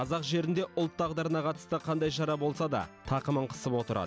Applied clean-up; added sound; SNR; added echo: none; Organ; 19 dB; none.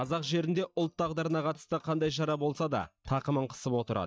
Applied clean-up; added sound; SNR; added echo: neural mask model DeepFilterNet 3.